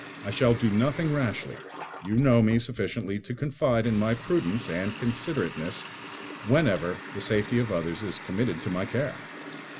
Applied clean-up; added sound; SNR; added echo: none; Water tap, faucet; 14 dB; none.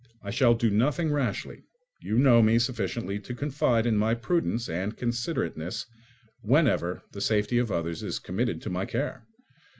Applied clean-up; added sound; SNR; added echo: none; none; none; none.